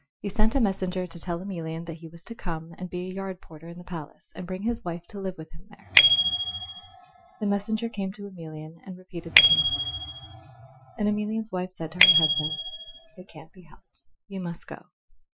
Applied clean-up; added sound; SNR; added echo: classical method Wiener filter.